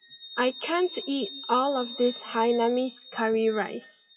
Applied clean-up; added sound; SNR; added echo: classical method WPE with log-MMSE.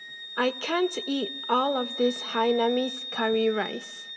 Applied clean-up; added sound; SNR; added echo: none; Wind instrument, woodwind instrument; 10 dB; reverberation time 0.5 s.